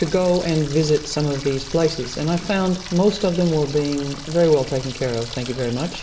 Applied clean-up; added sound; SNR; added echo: none; Water tap, faucet; 13 dB; reverberation time 2.2 s.